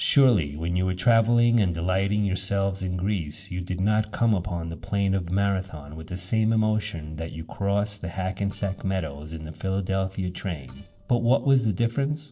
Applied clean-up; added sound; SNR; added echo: neural separator model SepFormer DNS4.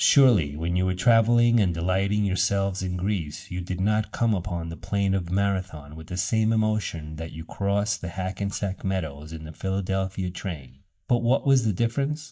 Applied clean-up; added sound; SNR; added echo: neural mask model DeepFilterNet 3.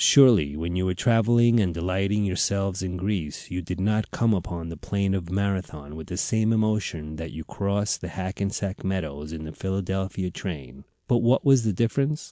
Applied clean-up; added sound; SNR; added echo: none; none; none; none.